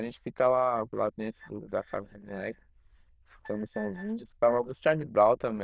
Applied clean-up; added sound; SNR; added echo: neural diffusion model UNIVERSE++.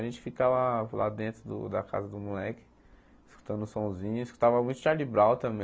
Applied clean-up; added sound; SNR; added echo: none; none; none; none.